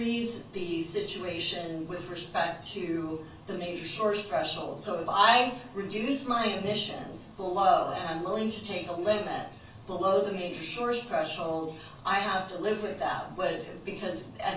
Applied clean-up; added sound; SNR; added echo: none; none; none; reverberation time 0.3 s.